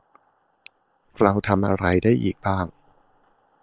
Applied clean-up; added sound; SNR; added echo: neural separator model SepFormer WHAM!.